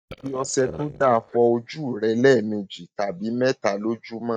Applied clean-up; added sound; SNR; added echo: neural mask model DeepFilterNet 3.